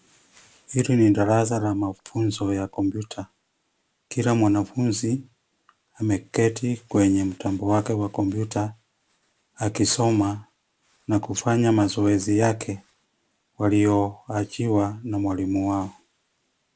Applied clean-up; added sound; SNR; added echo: none; none; none; none.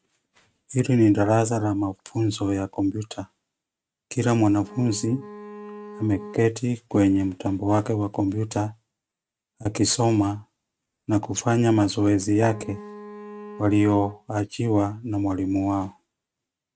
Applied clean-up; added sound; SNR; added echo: neural mask model RNNoise.